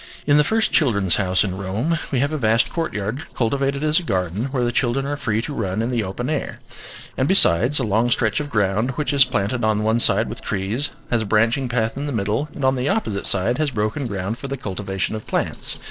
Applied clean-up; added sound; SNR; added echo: neural separator model SepFormer DNS4.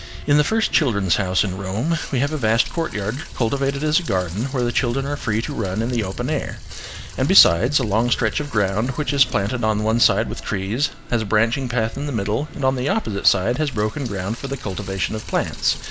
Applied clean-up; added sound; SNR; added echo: none; Rain; 15 dB; none.